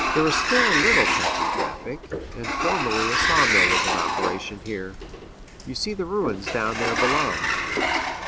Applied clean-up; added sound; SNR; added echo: none; Sliding door; -4 dB; none.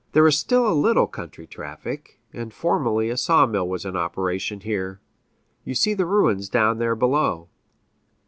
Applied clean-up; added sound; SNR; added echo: none; none; none; none.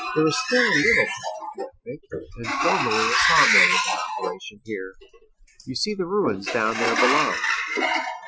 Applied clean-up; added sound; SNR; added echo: classical method Wiener filter.